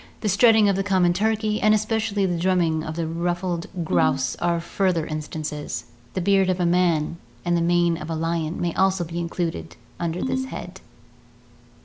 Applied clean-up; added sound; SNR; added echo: none; Ringtone; 6 dB; none.